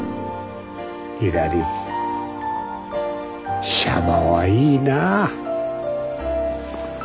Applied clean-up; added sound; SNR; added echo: none; none; none; none.